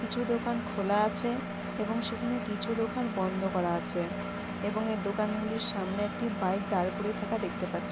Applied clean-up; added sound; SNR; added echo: none; Engine; 4 dB; none.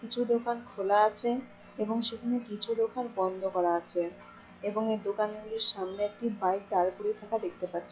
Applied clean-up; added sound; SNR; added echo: classical method log-MMSE.